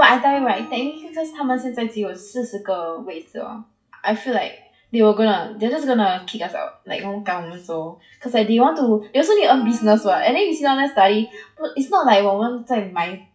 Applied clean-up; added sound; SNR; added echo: classical method WPE with log-MMSE.